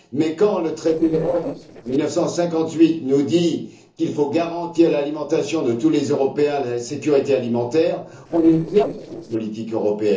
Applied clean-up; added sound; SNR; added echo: neural separator model SepFormer DNS4.